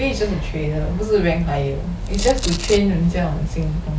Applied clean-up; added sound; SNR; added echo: none; Domestic sounds, home sounds; 15 dB; none.